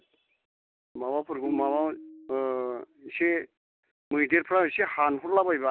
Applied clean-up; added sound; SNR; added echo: none; Tabla; 12 dB; none.